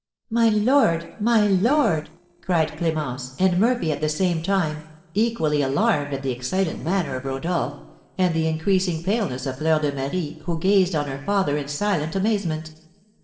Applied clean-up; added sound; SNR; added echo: neural separator model SepFormer DNS4.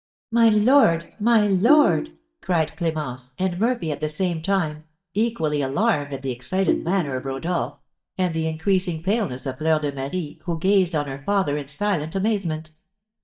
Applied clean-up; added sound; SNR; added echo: neural mask model DeepFilterNet 3.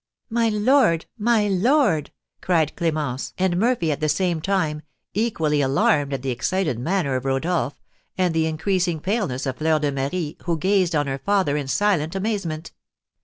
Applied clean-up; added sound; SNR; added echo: none; none; none; none.